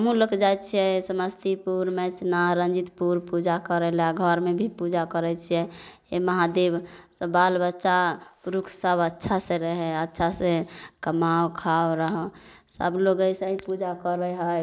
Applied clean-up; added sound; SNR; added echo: neural mask model Resemble Enhance denoiser.